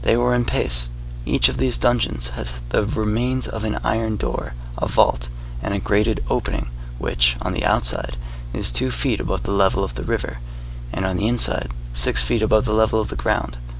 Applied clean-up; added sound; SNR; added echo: none; none; none; none.